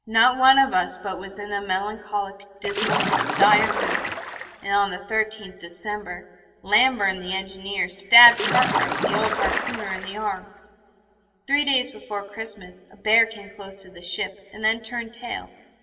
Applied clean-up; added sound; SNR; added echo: none; Splash, splatter; 3 dB; reverberation time 2.5 s.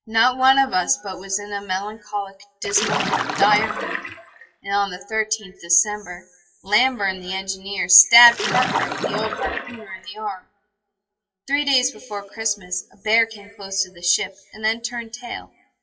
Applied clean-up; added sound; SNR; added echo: classical method WPE with log-MMSE.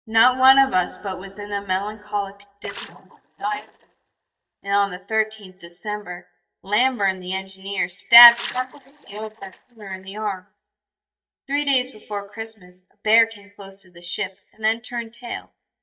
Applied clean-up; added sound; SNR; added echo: neural mask model DeepFilterNet 3.